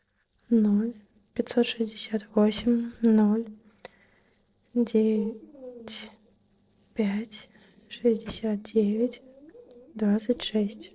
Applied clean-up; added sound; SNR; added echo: neural separator model SepFormer DNS4.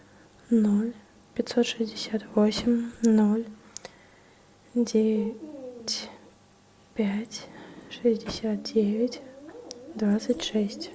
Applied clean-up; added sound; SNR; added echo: none; Sliding door; 19 dB; none.